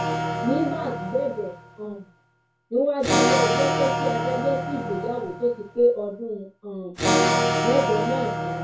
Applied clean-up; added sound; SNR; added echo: none; Electric guitar / Acoustic guitar; -1 dB; reverberation time 0.2 s.